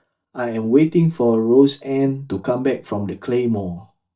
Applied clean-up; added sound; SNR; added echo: neural mask model DeepFilterNet 3.